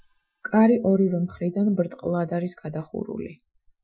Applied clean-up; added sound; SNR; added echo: classical method Wiener filter.